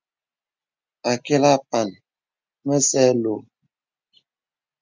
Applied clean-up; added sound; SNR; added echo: none; none; none; none.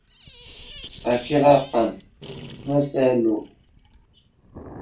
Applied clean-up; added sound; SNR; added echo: none; Sink (filling or washing); 16 dB; reverberation time 0.3 s.